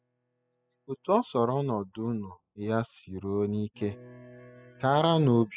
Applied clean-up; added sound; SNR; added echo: classical method spectral subtraction.